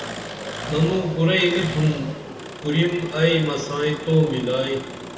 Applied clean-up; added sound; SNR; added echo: none; Engine; 11 dB; reverberation time 1.0 s.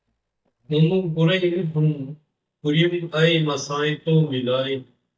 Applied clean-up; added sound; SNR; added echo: neural mask model DeepFilterNet 3.